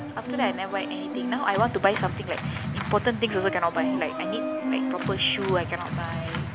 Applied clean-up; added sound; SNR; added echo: none; Organ; 2 dB; none.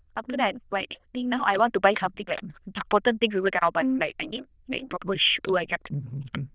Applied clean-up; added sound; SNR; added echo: neural diffusion model UNIVERSE++.